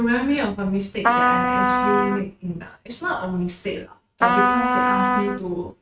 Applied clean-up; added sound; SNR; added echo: neural mask model RNNoise.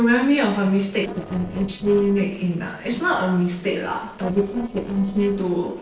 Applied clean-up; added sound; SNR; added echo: neural separator model SepFormer DNS4.